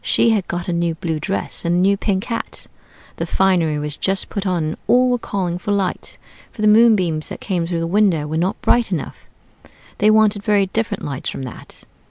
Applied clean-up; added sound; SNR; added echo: none; none; none; none.